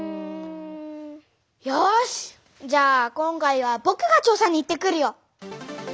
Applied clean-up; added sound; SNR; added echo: none; none; none; none.